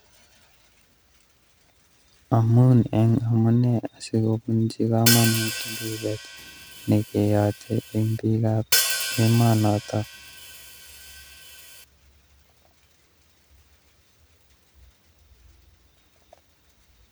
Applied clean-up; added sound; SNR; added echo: none; Hi-hat; 5 dB; none.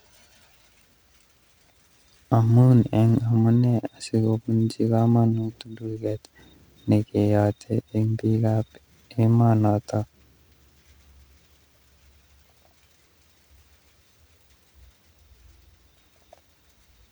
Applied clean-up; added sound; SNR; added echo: none; none; none; none.